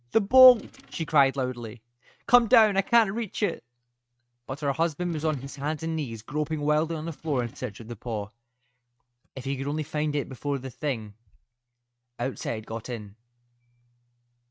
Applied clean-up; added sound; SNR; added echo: neural mask model RNNoise.